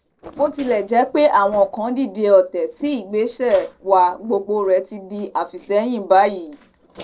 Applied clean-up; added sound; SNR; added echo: neural separator model SepFormer DNS4.